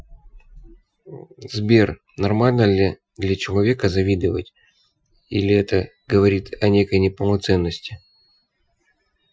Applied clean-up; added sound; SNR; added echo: classical method Wiener filter.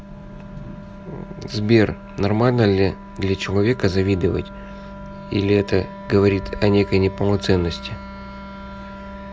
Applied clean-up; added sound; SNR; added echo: none; Wind instrument, woodwind instrument; 16 dB; none.